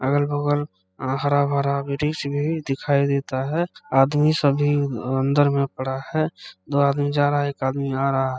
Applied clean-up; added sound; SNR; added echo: classical method spectral subtraction.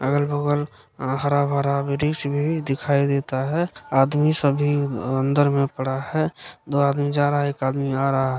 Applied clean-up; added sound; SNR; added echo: none; none; none; none.